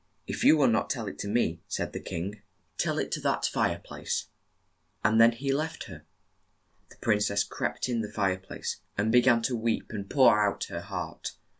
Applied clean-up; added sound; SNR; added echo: none; none; none; none.